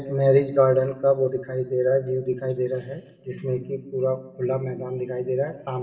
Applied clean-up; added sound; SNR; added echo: none; none; none; reverberation time 0.8 s.